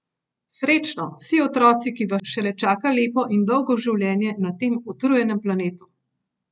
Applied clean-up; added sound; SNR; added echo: none; none; none; none.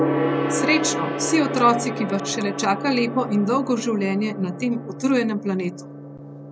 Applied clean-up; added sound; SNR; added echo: none; Gong; 4 dB; none.